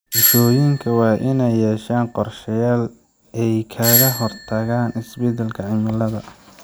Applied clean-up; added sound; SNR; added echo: none; Doorbell; 5 dB; none.